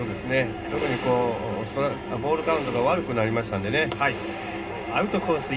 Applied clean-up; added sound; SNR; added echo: none; Engine; 19 dB; reverberation time 0.2 s.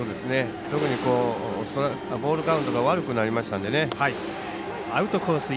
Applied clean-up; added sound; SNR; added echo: none; none; none; none.